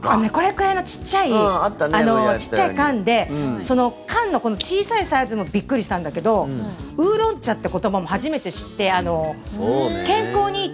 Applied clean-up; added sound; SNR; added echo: none; none; none; none.